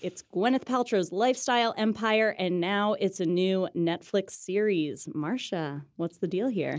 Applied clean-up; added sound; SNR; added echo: none; none; none; none.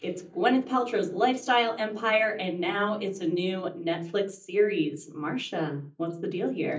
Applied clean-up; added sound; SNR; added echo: neural mask model DeepFilterNet 3.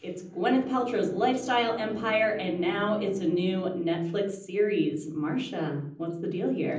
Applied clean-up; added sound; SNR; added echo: none; Bowed string instrument; 18 dB; reverberation time 0.6 s.